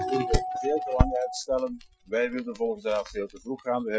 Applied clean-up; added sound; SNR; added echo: classical method Wiener filter.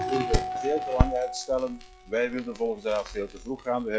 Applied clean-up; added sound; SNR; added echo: classical method log-MMSE.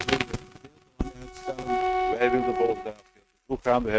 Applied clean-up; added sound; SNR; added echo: neural mask model RNNoise.